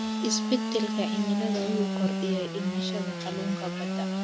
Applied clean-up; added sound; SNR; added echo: none; Sawing / Engine; -1 dB; none.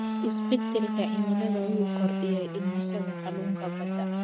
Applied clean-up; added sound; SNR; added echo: neural mask model RNNoise.